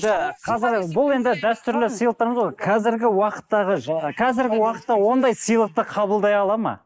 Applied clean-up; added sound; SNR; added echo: neural mask model Resemble Enhance denoiser.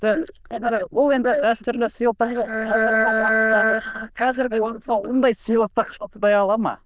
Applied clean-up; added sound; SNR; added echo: neural diffusion model UNIVERSE++.